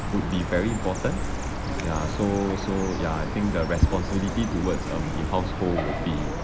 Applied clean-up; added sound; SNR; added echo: none; Chirp, tweet; 2 dB; none.